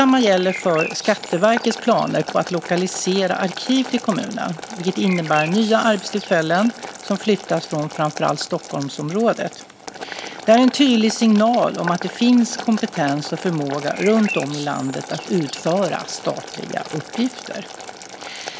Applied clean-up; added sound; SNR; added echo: none; Boiling + Bird; 13 dB; none.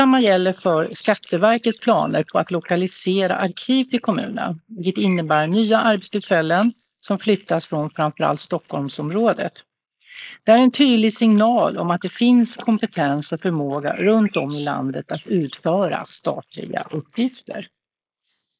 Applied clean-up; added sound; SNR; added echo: neural mask model Resemble Enhance denoiser.